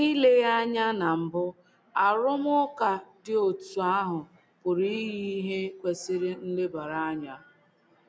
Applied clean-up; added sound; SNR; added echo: none; none; none; none.